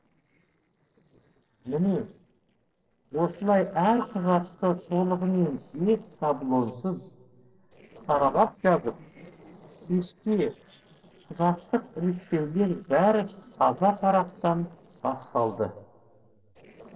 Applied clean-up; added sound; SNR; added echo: neural separator model SepFormer DNS4.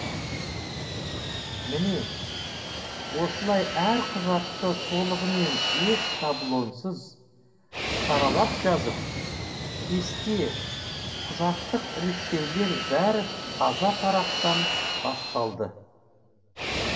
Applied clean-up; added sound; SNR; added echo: none; Fixed-wing aircraft, airplane; 3 dB; reverberation time 2.6 s.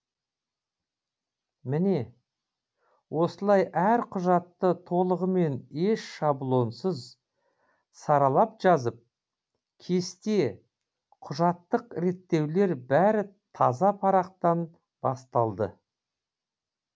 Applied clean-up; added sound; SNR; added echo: none; none; none; none.